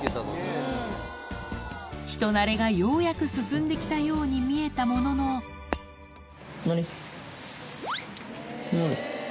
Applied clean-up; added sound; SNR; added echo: none; Shatter; 12 dB; none.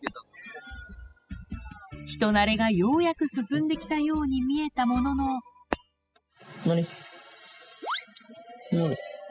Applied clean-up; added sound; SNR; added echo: classical method spectral subtraction.